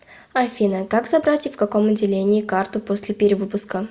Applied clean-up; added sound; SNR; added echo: none; none; none; none.